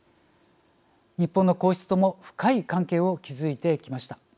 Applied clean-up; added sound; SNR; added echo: none; none; none; none.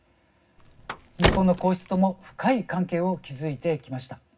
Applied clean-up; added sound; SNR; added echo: none; Car; 5 dB; reverberation time 0.4 s.